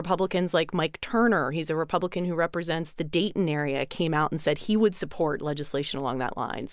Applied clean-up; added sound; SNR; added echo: neural mask model Resemble Enhance denoiser.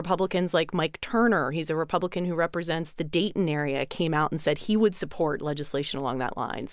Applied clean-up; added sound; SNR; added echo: none; none; none; none.